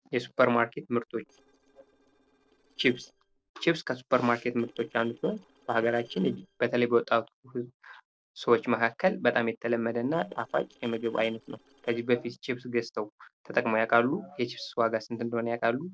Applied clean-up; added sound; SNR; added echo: neural separator model SepFormer DNS4.